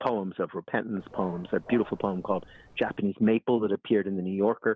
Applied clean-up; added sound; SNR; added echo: none; Dog; 18 dB; none.